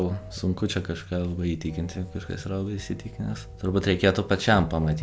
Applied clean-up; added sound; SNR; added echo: none; none; none; none.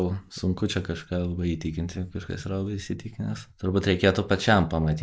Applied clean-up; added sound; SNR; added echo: neural mask model Resemble Enhance denoiser.